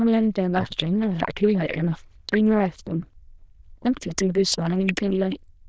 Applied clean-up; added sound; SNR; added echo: neural diffusion model UNIVERSE++.